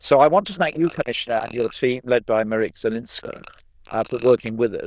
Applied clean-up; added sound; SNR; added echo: neural diffusion model UNIVERSE++.